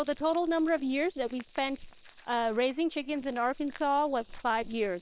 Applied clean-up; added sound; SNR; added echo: neural separator model SepFormer WHAM!.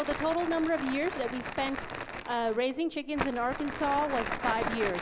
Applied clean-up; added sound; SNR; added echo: none; Crumpling, crinkling; 6 dB; none.